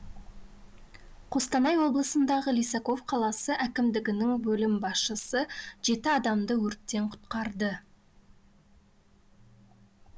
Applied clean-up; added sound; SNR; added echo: none; none; none; none.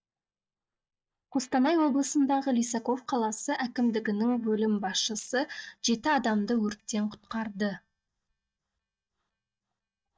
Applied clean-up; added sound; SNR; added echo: neural mask model DeepFilterNet 3.